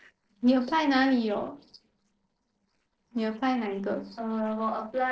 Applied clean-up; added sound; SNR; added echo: neural separator model SepFormer DNS4.